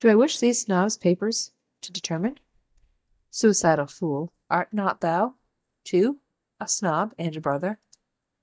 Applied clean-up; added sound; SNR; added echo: neural mask model DeepFilterNet 3.